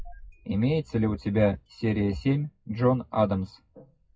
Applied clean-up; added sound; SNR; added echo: classical method WPE with log-MMSE.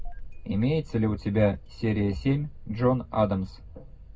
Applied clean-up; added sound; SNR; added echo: none; Engine starting; 14 dB; reverberation time 0.3 s.